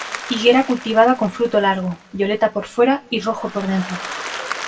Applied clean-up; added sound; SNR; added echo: none; Applause; 13 dB; reverberation time 0.2 s.